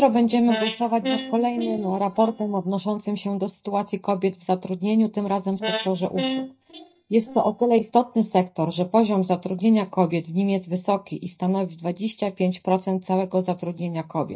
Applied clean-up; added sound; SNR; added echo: neural mask model DeepFilterNet 3.